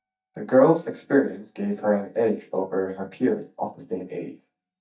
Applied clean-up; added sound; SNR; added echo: neural mask model DeepFilterNet 3.